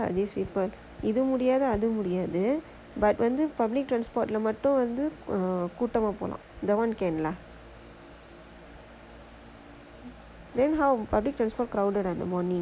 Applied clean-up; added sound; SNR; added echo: none; none; none; none.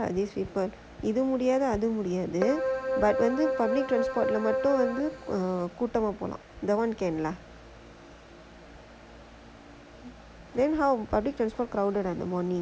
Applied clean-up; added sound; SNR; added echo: none; Keyboard (musical); 1 dB; none.